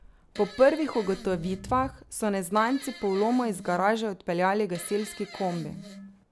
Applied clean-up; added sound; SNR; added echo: none; Fart; 17 dB; none.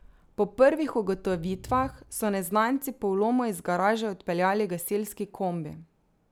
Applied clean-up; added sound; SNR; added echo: none; none; none; none.